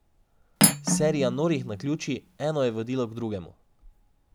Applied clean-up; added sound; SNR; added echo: none; Cutlery, silverware; 0 dB; none.